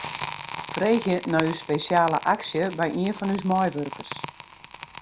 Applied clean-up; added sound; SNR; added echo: none; Crackle; 9 dB; none.